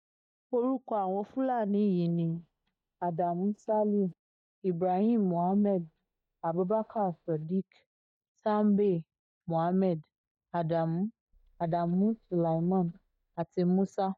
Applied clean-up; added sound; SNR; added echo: neural mask model DeepFilterNet 3.